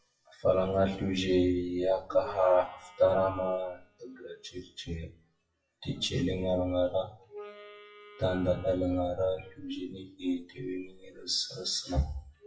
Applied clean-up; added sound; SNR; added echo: classical method WPE with log-MMSE.